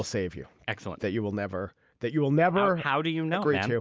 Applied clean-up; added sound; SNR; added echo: neural mask model Resemble Enhance denoiser.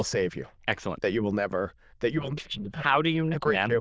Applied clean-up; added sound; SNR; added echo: neural diffusion model UNIVERSE++.